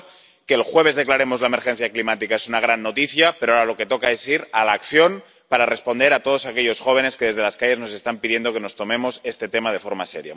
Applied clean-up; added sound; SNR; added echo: none; none; none; none.